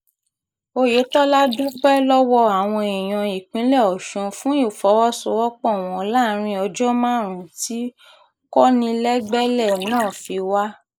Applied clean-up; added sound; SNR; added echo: neural mask model Resemble Enhance denoiser.